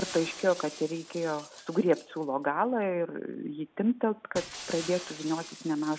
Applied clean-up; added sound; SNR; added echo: none; Shatter; 15 dB; none.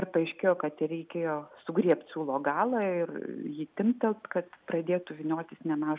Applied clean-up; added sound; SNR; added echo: none; none; none; none.